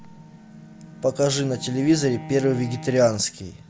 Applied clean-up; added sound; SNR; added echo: none; Bowed string instrument; 16 dB; none.